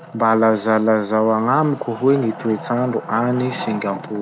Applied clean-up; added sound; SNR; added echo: none; Wood; 15 dB; none.